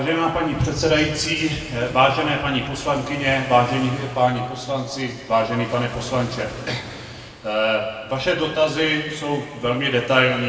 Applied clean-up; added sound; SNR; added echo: none; Waves, surf; 18 dB; reverberation time 1.8 s.